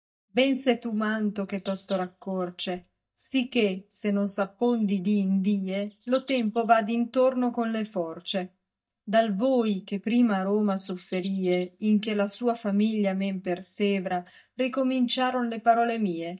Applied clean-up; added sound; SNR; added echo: neural mask model DeepFilterNet 3.